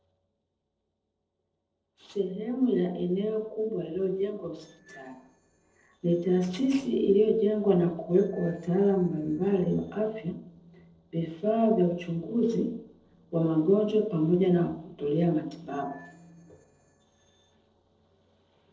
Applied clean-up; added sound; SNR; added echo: neural separator model SepFormer DNS4.